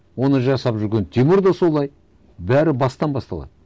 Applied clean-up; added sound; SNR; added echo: none; none; none; none.